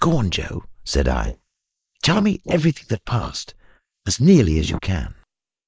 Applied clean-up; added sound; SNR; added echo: neural mask model Resemble Enhance denoiser.